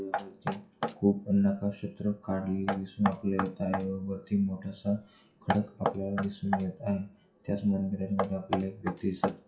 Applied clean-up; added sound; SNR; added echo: classical method WPE with log-MMSE.